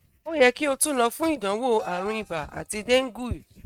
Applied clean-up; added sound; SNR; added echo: neural mask model RNNoise.